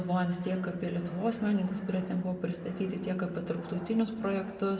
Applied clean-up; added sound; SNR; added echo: none; Fixed-wing aircraft, airplane; 19 dB; reverberation time 1.3 s.